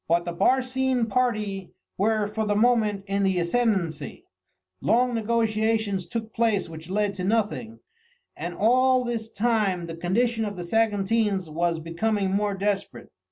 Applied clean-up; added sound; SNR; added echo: none; none; none; none.